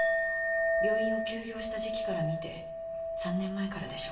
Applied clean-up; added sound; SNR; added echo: none; Chink, clink; -5 dB; reverberation time 0.8 s.